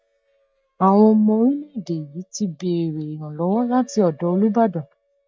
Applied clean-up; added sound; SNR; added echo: neural mask model DeepFilterNet 3.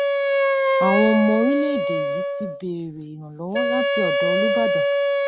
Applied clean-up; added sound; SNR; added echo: none; Wind instrument, woodwind instrument; -4 dB; none.